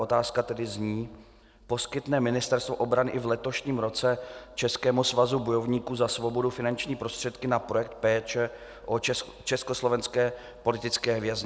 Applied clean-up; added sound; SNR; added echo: none; none; none; none.